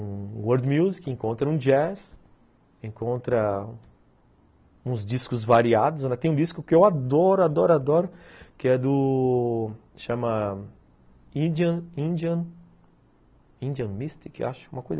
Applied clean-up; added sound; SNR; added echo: none; none; none; none.